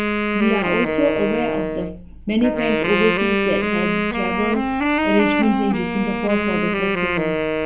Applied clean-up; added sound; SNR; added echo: none; Wind instrument, woodwind instrument; -2 dB; reverberation time 0.2 s.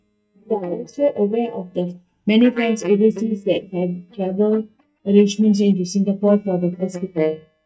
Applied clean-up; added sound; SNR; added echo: neural mask model DeepFilterNet 3.